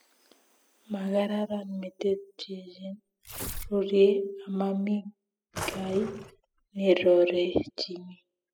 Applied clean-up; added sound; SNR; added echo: classical method spectral subtraction.